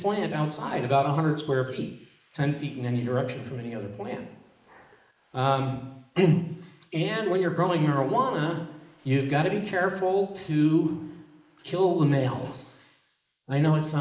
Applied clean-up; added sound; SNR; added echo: neural mask model Resemble Enhance denoiser.